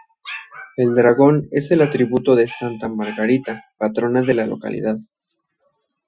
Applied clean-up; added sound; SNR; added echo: classical method Wiener filter.